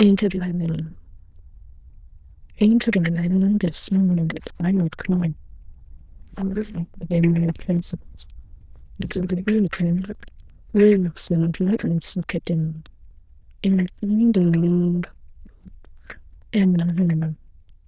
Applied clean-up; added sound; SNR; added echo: neural diffusion model UNIVERSE++.